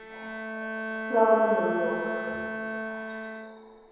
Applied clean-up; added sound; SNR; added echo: none; Bowed string instrument; 5 dB; reverberation time 2.2 s.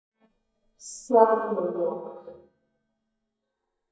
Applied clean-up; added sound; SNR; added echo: neural mask model DeepFilterNet 3.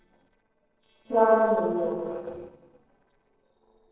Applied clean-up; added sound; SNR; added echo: neural separator model SepFormer DNS4.